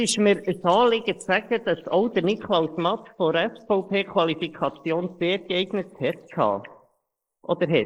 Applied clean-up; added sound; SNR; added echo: neural mask model Resemble Enhance denoiser.